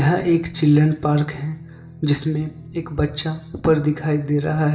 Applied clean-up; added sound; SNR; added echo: none; Guitar; 20 dB; reverberation time 0.6 s.